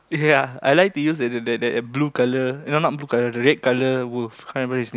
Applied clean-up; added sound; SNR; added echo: none; none; none; none.